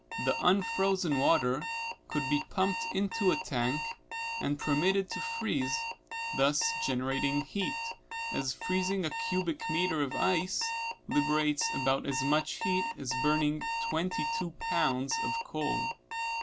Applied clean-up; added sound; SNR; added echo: none; Alarm; 4 dB; none.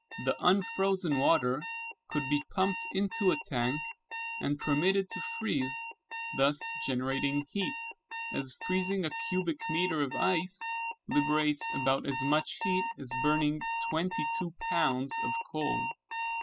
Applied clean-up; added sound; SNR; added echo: classical method spectral subtraction.